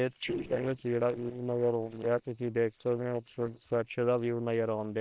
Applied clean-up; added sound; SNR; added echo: neural separator model SepFormer WHAM!.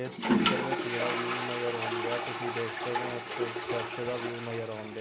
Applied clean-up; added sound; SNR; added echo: none; Toilet flush; -4 dB; none.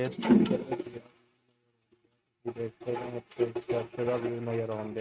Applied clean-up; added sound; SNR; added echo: neural mask model RNNoise.